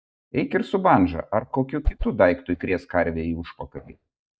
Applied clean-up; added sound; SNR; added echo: neural mask model DeepFilterNet 3.